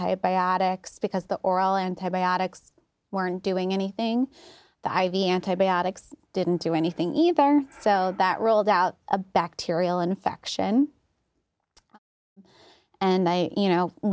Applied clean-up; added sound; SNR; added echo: none; none; none; none.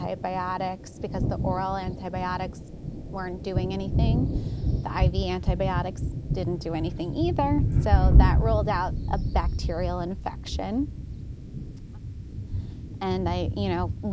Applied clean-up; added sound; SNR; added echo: none; Thunder; -5 dB; none.